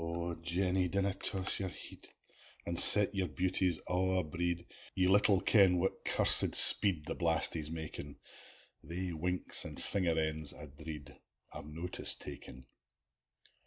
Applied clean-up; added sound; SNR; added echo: none; none; none; none.